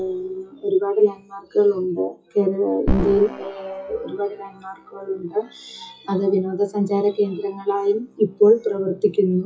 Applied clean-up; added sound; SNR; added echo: classical method WPE with log-MMSE.